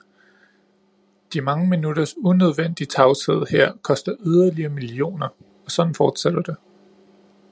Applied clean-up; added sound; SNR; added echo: none; none; none; none.